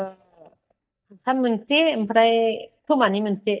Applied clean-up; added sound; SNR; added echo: neural mask model DeepFilterNet 3.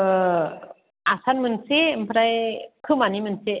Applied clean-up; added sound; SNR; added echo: none; none; none; none.